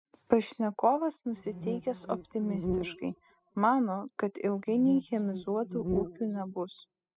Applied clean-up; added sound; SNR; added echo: classical method spectral subtraction.